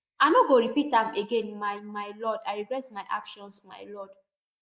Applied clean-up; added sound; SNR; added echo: neural mask model Resemble Enhance denoiser.